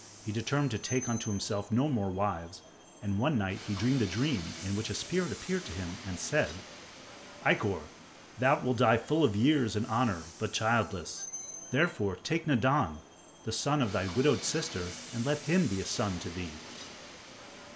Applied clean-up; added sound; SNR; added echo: none; Train; 15 dB; none.